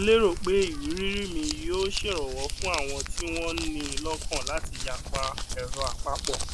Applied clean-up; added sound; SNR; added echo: none; Crumpling, crinkling; 2 dB; none.